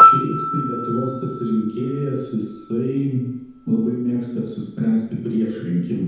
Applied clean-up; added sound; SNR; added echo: none; Piano; 0 dB; reverberation time 0.9 s.